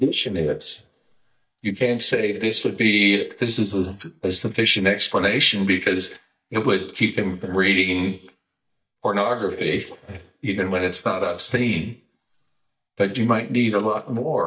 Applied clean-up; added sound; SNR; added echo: neural mask model DeepFilterNet 3.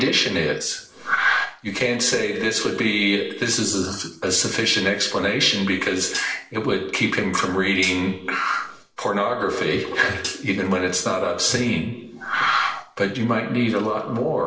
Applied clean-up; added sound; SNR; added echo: neural separator model SepFormer DNS4.